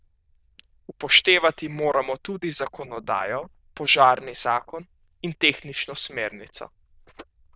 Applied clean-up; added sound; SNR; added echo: neural diffusion model UNIVERSE++.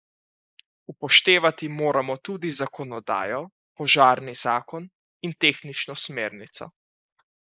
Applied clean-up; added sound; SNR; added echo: neural mask model Resemble Enhance denoiser.